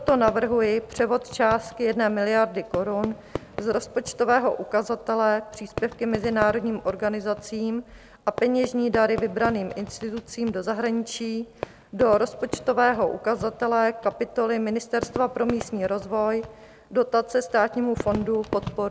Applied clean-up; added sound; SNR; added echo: none; Fireworks; 14 dB; none.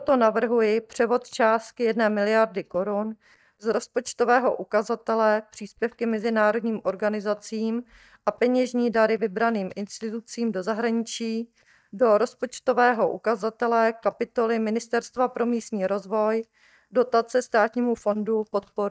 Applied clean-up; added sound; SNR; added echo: neural mask model DeepFilterNet 3.